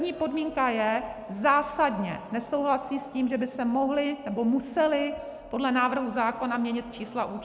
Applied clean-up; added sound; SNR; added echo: none; none; none; none.